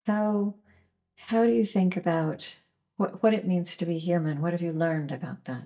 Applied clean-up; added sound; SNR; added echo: neural mask model DeepFilterNet 3.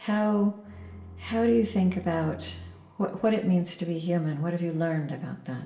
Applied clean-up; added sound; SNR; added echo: none; Bowed string instrument; 17 dB; reverberation time 1.0 s.